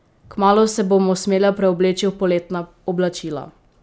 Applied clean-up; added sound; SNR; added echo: none; none; none; none.